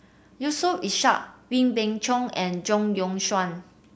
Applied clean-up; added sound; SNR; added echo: none; none; none; none.